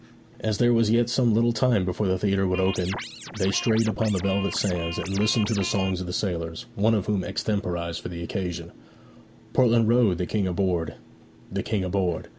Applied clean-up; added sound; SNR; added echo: none; Scratching (performance technique); 11 dB; none.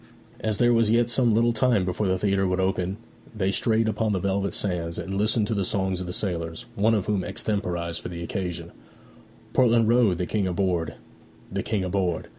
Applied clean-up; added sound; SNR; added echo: none; none; none; none.